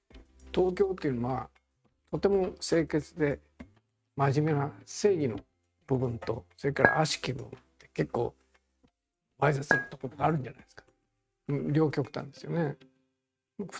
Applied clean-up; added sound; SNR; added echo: neural mask model RNNoise.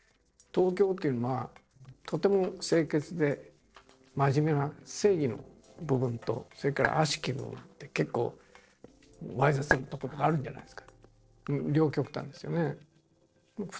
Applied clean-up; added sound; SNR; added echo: neural separator model SepFormer DNS4.